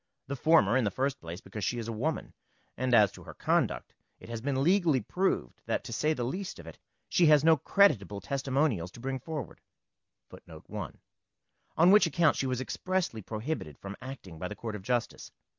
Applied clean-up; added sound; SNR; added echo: none; none; none; none.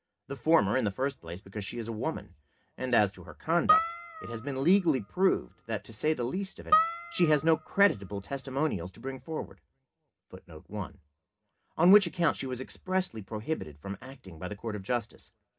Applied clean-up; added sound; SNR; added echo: none; Harp; 2 dB; reverberation time 0.3 s.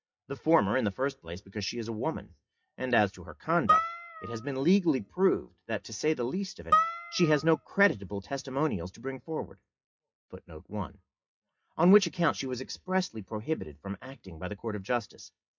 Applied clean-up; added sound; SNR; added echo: classical method WPE with log-MMSE.